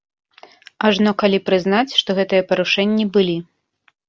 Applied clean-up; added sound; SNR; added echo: none; none; none; none.